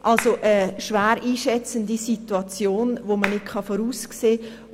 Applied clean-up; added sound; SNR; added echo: none; Clapping; 12 dB; none.